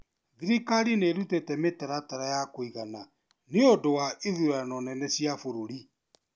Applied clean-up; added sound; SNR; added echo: none; none; none; none.